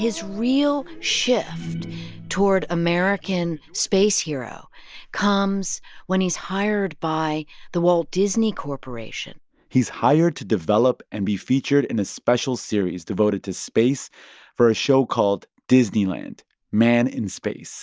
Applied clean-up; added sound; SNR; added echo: none; none; none; none.